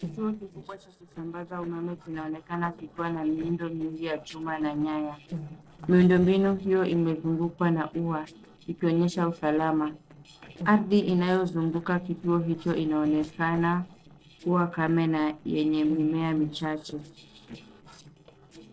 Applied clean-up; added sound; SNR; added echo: neural separator model SepFormer DNS4.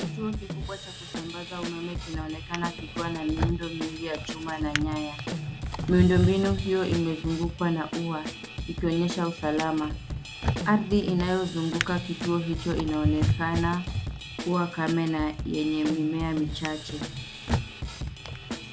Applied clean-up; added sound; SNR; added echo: none; Drawer open or close + Drum / Drum kit; 4 dB; none.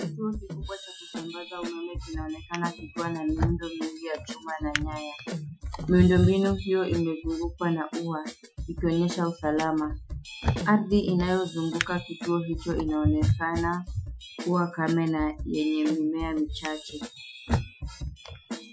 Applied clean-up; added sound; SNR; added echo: classical method Wiener filter.